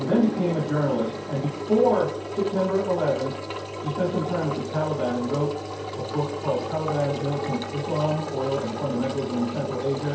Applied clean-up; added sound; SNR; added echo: none; Engine; 6 dB; reverberation time 0.6 s.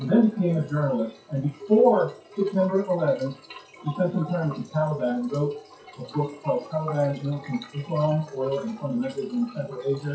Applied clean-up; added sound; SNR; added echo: classical method WPE with log-MMSE.